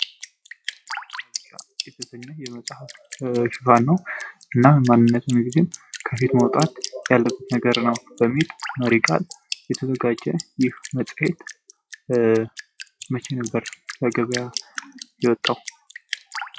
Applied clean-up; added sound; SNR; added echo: classical method log-MMSE.